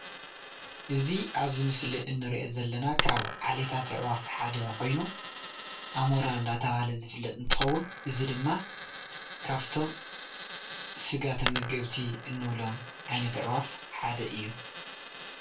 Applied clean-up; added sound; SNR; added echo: none; Coin (dropping); 5 dB; reverberation time 0.2 s.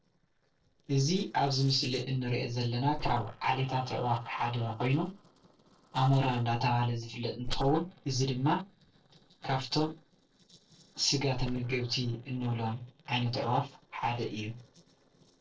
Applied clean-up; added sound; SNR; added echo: neural separator model SepFormer DNS4.